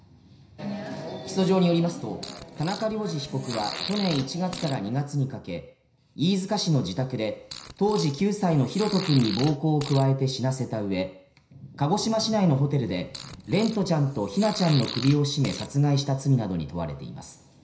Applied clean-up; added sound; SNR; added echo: none; Fart; 13 dB; reverberation time 0.5 s.